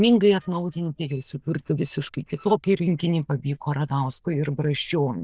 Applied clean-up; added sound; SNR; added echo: neural diffusion model UNIVERSE++.